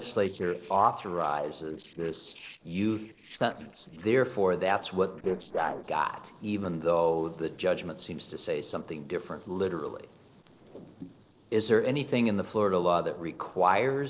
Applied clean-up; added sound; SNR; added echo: neural separator model SepFormer DNS4.